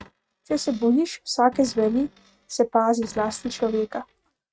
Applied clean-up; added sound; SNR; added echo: neural mask model RNNoise.